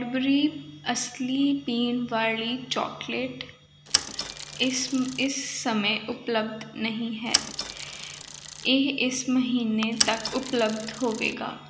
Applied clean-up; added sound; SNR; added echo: none; Mechanisms / Bicycle; 4 dB; none.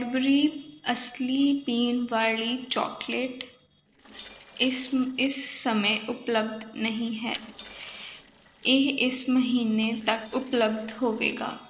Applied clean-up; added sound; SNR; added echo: neural separator model SepFormer DNS4.